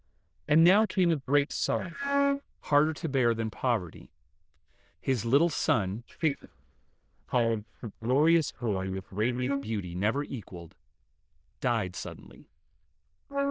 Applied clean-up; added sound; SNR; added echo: neural diffusion model UNIVERSE++.